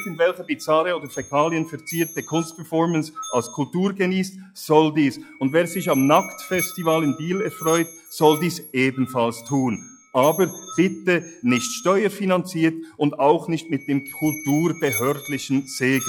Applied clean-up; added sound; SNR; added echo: classical method log-MMSE.